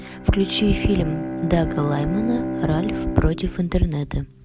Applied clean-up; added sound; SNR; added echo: none; Bowed string instrument; 7 dB; none.